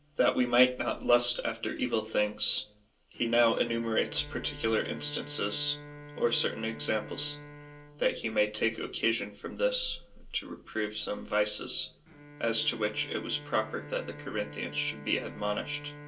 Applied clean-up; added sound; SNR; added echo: none; Bowed string instrument; 18 dB; reverberation time 0.2 s.